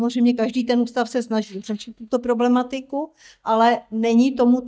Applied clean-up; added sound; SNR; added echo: neural mask model DeepFilterNet 3.